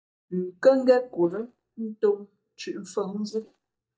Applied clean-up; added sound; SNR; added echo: neural mask model DeepFilterNet 3.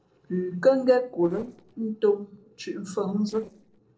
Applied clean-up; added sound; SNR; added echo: neural separator model SepFormer DNS4.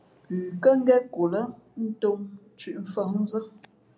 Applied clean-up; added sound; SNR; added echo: none; none; none; none.